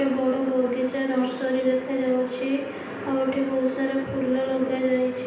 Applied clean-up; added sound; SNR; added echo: none; none; none; reverberation time 0.9 s.